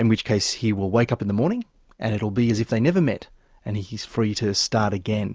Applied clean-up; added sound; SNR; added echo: none; none; none; none.